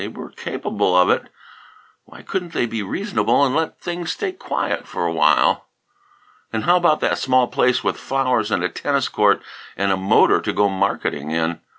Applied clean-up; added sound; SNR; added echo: none; none; none; none.